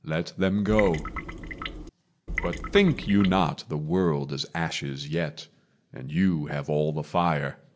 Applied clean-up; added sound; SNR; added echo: none; Trickle, dribble / Water tap, faucet; 7 dB; none.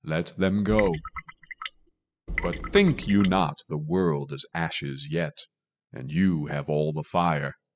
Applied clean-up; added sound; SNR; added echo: classical method spectral subtraction.